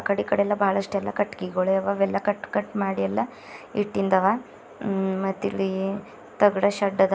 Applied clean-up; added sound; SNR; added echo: none; none; none; none.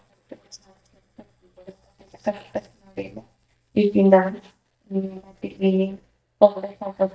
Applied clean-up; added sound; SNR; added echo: neural mask model DeepFilterNet 3.